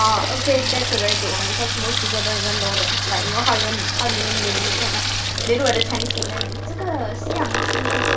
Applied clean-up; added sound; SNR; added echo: none; Sink (filling or washing) / Water tap, faucet; -1 dB; none.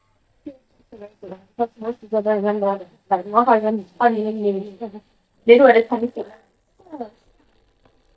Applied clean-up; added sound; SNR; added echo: neural mask model DeepFilterNet 3.